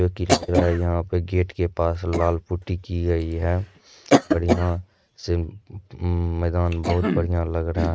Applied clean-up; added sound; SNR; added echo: neural mask model RNNoise.